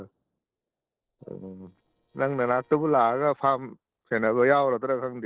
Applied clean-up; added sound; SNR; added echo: neural separator model SepFormer DNS4.